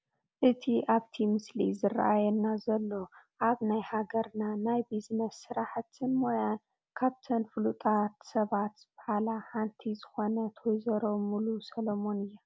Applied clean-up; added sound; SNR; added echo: none; none; none; none.